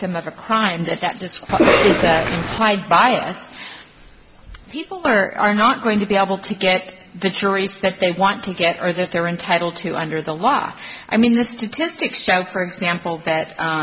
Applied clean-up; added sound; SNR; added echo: none; Cough; -3 dB; none.